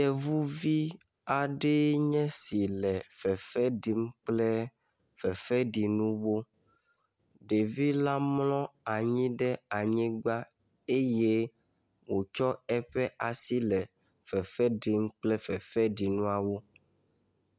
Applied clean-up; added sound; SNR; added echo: none; none; none; none.